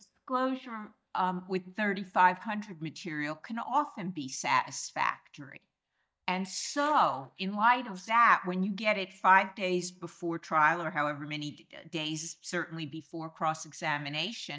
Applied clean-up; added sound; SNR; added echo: neural mask model DeepFilterNet 3.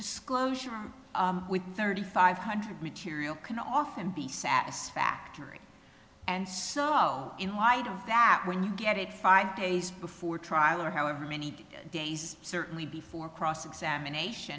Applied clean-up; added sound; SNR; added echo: none; none; none; none.